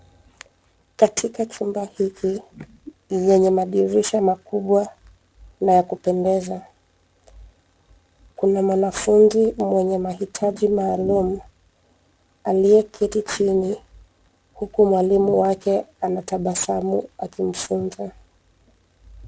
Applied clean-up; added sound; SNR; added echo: none; none; none; none.